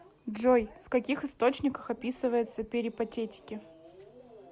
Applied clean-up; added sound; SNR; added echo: none; none; none; none.